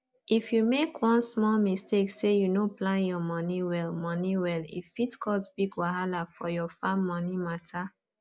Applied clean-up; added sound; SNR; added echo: none; none; none; none.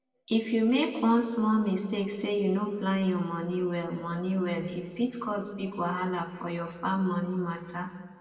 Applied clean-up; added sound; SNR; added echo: none; none; none; reverberation time 1.4 s.